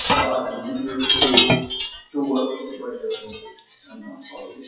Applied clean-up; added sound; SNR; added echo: classical method WPE with log-MMSE.